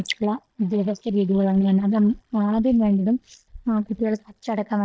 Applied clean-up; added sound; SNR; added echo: neural mask model DeepFilterNet 3.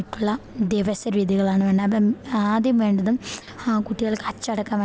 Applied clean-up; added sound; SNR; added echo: none; none; none; none.